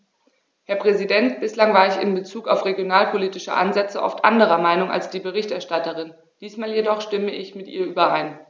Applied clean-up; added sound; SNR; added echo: none; none; none; none.